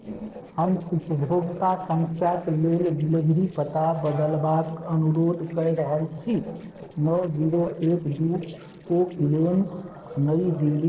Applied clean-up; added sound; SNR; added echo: neural separator model SepFormer DNS4.